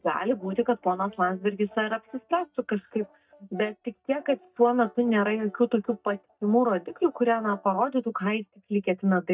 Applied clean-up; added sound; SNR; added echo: neural mask model DeepFilterNet 3.